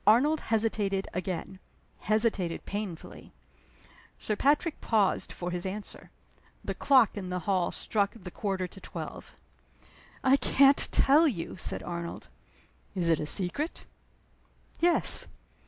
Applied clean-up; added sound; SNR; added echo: none; none; none; none.